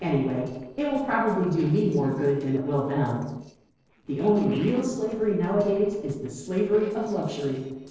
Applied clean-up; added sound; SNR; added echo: neural separator model SepFormer DNS4.